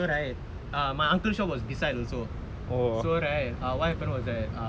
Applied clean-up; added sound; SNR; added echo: none; none; none; none.